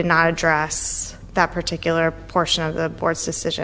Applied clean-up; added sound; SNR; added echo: none; Engine starting / Motor vehicle (road); 19 dB; none.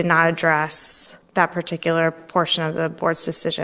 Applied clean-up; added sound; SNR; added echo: neural separator model SepFormer DNS4.